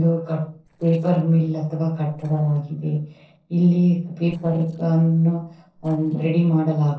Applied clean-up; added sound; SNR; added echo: neural separator model SepFormer DNS4.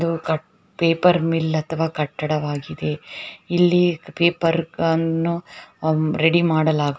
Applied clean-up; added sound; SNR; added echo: none; none; none; none.